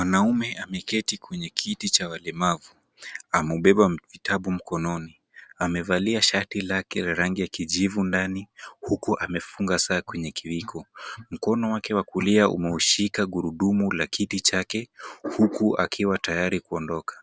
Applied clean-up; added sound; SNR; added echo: none; none; none; none.